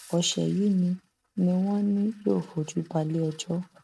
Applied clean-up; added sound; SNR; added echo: neural mask model RNNoise.